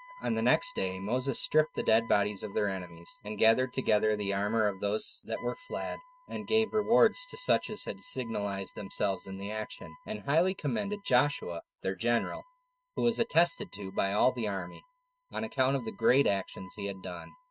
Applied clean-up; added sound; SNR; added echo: neural mask model RNNoise.